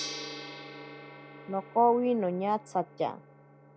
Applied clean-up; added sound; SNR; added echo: none; Gong; 14 dB; none.